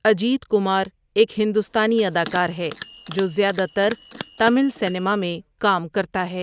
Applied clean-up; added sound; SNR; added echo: none; Bell; 15 dB; none.